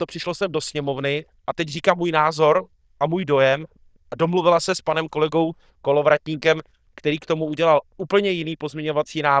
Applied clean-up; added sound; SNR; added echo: neural diffusion model UNIVERSE++.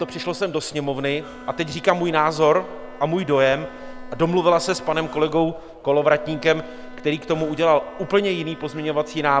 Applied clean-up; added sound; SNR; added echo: none; Breathing + Bowed string instrument; 18 dB; none.